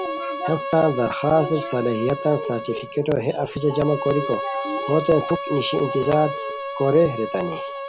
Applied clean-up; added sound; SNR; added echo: none; Bowed string instrument; 8 dB; none.